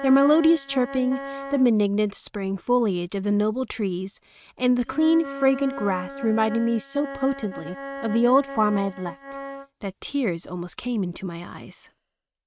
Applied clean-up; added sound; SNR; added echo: neural mask model RNNoise.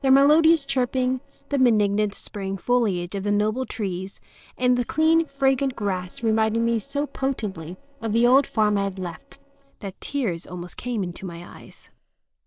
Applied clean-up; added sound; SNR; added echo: neural separator model SepFormer DNS4.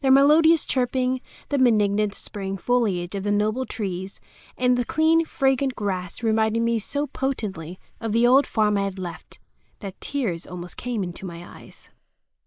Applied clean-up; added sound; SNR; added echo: neural mask model Resemble Enhance denoiser.